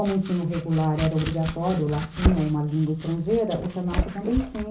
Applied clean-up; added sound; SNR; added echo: none; Domestic sounds, home sounds; 6 dB; reverberation time 0.5 s.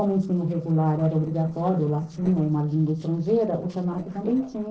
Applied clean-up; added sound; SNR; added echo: neural separator model SepFormer DNS4.